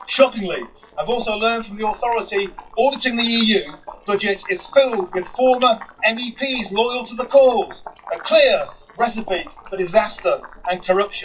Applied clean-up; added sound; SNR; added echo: classical method WPE with log-MMSE.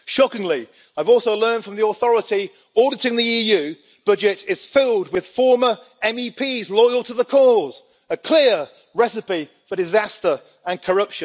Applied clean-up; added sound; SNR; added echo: none; none; none; none.